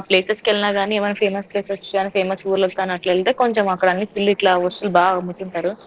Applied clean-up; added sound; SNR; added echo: neural separator model SepFormer DNS4.